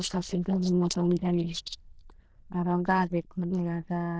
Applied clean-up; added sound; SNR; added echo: neural diffusion model UNIVERSE++.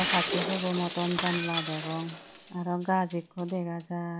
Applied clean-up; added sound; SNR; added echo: none; Shatter; 0 dB; none.